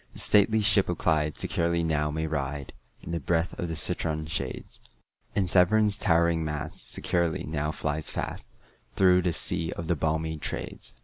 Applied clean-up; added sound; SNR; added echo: none; none; none; none.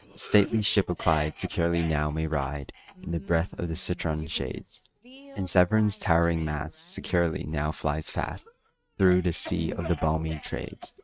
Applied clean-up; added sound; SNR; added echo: neural mask model RNNoise.